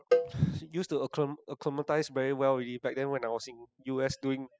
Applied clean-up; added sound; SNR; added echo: classical method spectral subtraction.